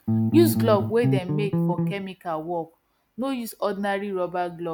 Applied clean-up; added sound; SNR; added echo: none; Bass guitar; -2 dB; none.